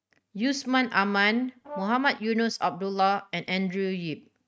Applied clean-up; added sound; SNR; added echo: neural mask model RNNoise.